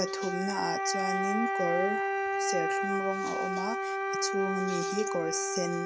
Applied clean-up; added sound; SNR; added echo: none; Wind instrument, woodwind instrument; -2 dB; none.